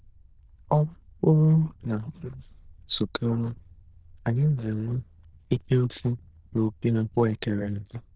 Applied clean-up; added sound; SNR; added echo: neural diffusion model UNIVERSE++.